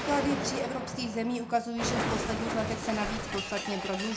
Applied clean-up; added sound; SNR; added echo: none; Explosion; 2 dB; reverberation time 0.3 s.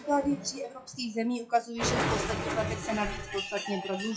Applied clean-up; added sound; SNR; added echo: classical method WPE with log-MMSE.